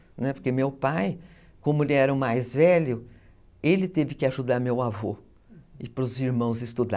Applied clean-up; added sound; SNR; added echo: none; none; none; none.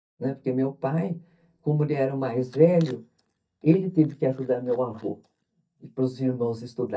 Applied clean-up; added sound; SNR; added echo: neural mask model DeepFilterNet 3.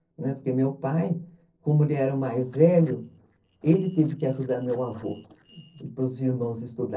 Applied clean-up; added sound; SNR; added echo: neural separator model SepFormer DNS4.